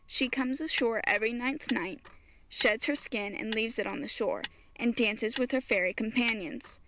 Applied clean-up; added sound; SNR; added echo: none; Motor vehicle (road); 15 dB; none.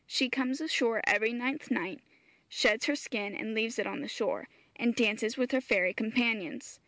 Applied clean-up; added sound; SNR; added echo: none; none; none; none.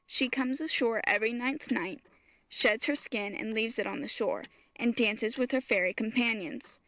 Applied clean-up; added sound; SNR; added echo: neural separator model SepFormer DNS4.